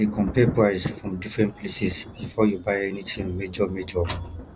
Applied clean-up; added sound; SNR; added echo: none; Thunder; 13 dB; none.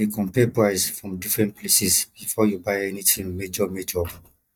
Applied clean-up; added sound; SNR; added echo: neural mask model DeepFilterNet 3.